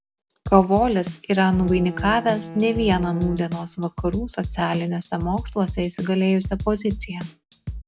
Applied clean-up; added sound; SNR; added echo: none; Drum / Drum kit + Bowed string instrument; 10 dB; none.